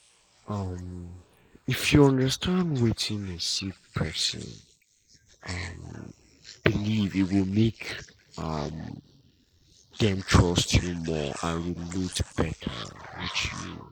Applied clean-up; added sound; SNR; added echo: neural mask model Resemble Enhance denoiser.